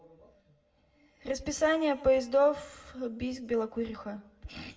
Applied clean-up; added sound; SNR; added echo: none; none; none; reverberation time 0.5 s.